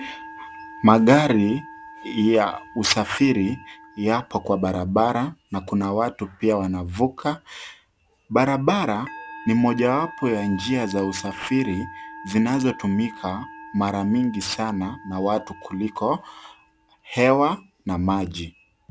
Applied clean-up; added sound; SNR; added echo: none; Musical instrument; 19 dB; none.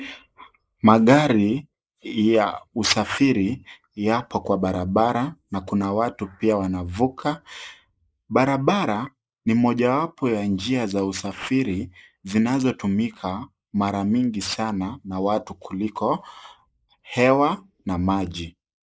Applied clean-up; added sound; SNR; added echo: neural mask model Resemble Enhance denoiser.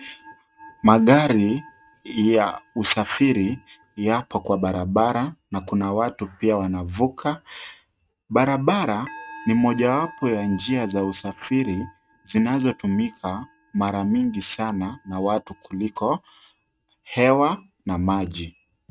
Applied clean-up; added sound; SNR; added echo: neural mask model RNNoise.